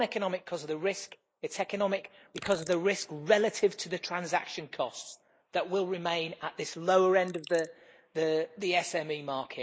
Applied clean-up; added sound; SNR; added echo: neural mask model Resemble Enhance denoiser.